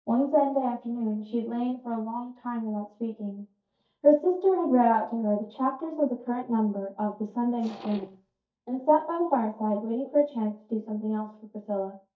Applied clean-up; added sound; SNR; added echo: neural mask model DeepFilterNet 3.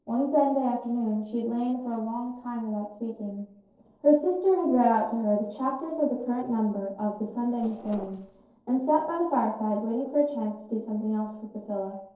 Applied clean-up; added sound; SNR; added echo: neural separator model SepFormer DNS4.